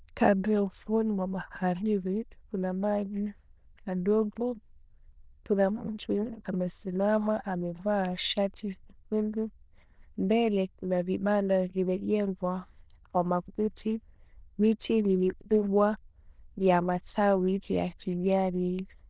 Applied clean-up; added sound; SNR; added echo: neural diffusion model UNIVERSE++.